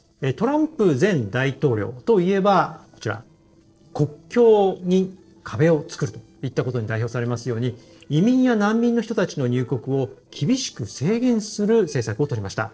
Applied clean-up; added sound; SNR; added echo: neural separator model SepFormer DNS4.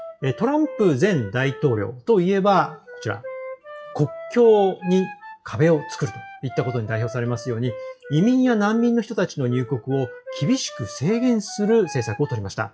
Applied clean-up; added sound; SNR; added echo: classical method WPE with log-MMSE.